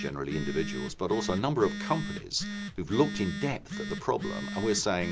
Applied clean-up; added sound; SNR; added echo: none; Telephone; 6 dB; none.